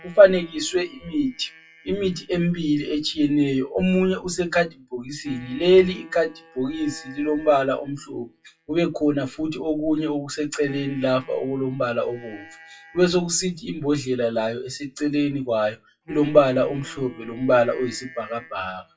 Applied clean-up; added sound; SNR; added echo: classical method WPE with log-MMSE.